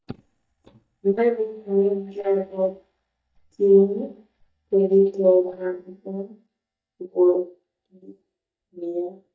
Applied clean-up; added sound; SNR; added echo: neural mask model DeepFilterNet 3.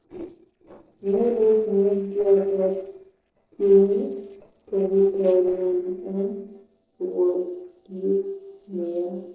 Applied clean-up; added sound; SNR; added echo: neural separator model SepFormer DNS4.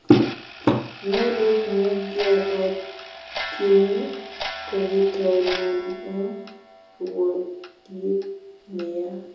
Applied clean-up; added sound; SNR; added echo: none; Clock; 12 dB; reverberation time 0.6 s.